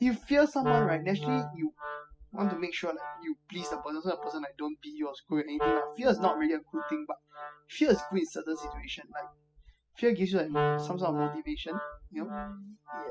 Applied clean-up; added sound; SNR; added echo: classical method spectral subtraction.